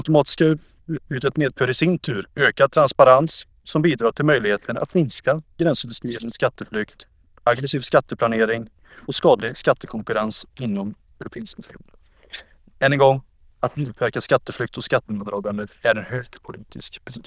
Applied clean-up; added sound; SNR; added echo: neural diffusion model UNIVERSE++.